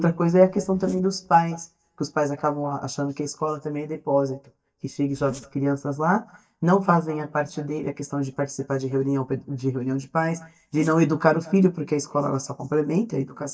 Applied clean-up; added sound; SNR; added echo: neural mask model DeepFilterNet 3.